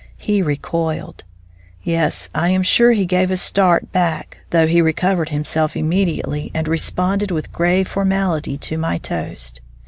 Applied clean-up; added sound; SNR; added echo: none; Bass guitar; 19 dB; none.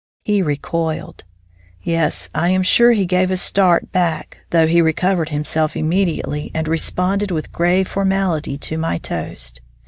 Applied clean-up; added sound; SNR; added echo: neural mask model DeepFilterNet 3.